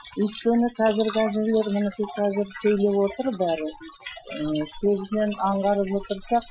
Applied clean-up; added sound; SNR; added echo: classical method Wiener filter.